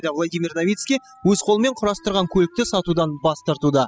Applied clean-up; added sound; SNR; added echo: classical method spectral subtraction.